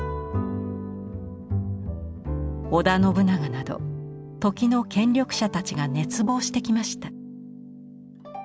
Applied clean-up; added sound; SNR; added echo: none; none; none; none.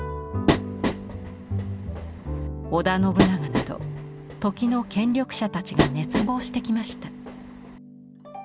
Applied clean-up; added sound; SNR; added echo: none; Train; 2 dB; none.